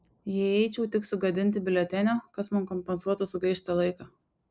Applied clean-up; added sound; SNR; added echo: none; none; none; none.